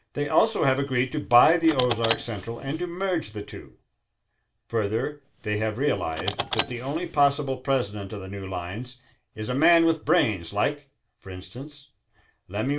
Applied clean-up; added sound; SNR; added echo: none; Car; 8 dB; reverberation time 0.2 s.